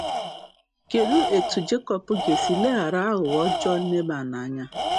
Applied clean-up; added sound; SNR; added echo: none; Tools; 5 dB; none.